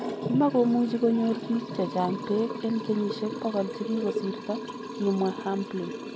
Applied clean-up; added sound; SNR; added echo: none; Liquid; 7 dB; none.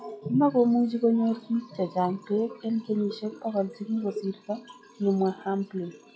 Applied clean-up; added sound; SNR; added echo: classical method log-MMSE.